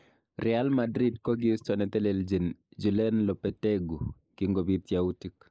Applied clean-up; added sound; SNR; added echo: neural mask model Resemble Enhance denoiser.